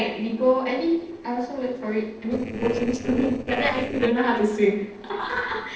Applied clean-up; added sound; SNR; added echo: neural separator model SepFormer DNS4.